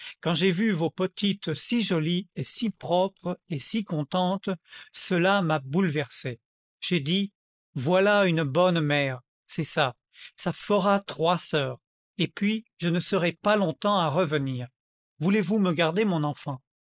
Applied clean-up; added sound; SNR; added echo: neural mask model Resemble Enhance denoiser.